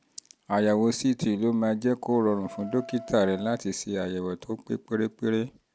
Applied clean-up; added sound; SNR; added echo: none; Wind instrument, woodwind instrument; 18 dB; none.